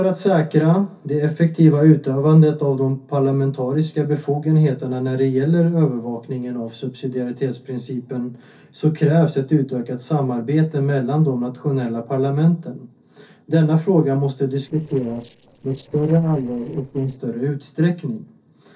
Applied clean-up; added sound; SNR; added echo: neural separator model SepFormer DNS4.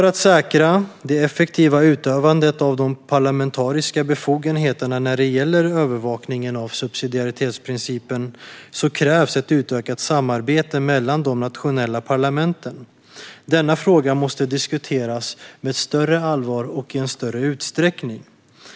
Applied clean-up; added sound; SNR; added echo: none; none; none; none.